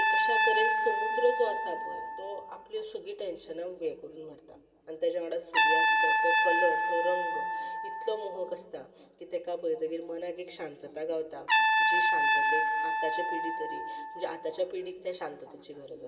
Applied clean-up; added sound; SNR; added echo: none; Trumpet; -5 dB; reverberation time 2.6 s.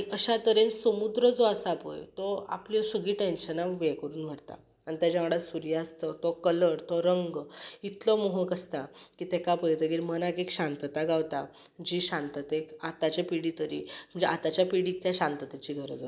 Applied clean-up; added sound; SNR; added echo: none; none; none; none.